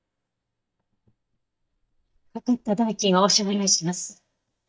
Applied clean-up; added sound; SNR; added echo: neural mask model DeepFilterNet 3.